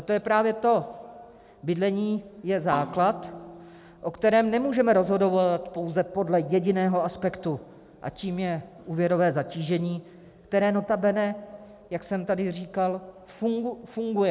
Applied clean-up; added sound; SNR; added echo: none; Percussion; 16 dB; none.